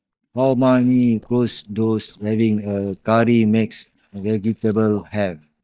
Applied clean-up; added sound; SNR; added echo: neural mask model DeepFilterNet 3.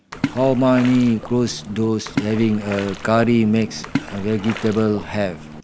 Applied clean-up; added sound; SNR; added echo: none; Splash, splatter; 11 dB; none.